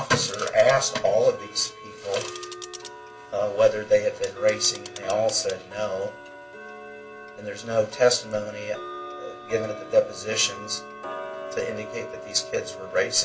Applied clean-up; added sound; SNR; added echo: none; Tick-tock; 13 dB; reverberation time 0.2 s.